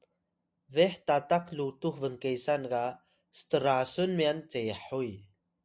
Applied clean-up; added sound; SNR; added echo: none; none; none; none.